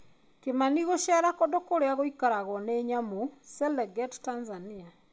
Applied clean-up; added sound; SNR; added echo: none; none; none; none.